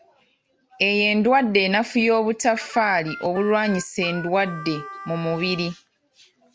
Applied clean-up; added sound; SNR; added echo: none; Harmonica; 16 dB; none.